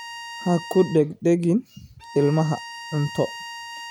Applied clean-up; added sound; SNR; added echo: none; Bowed string instrument; 14 dB; none.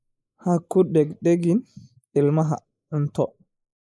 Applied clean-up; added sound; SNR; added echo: neural mask model Resemble Enhance denoiser.